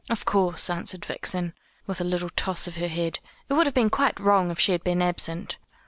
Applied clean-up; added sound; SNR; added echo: none; none; none; none.